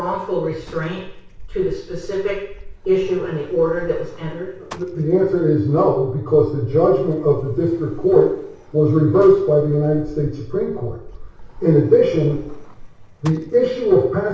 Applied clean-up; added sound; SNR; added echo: none; Sliding door; 17 dB; reverberation time 0.6 s.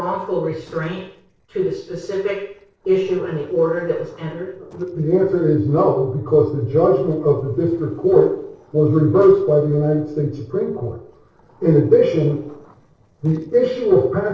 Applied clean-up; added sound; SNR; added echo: neural separator model SepFormer DNS4.